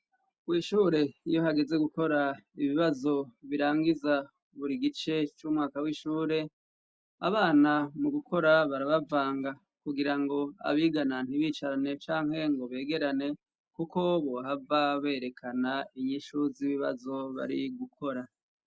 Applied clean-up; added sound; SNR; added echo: none; none; none; none.